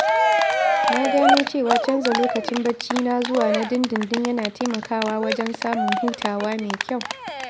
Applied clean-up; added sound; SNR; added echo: none; Cheering; 0 dB; none.